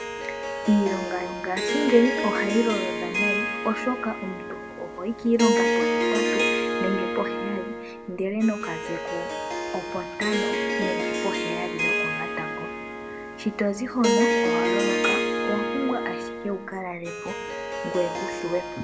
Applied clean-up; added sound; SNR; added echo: none; Harp; -1 dB; reverberation time 0.6 s.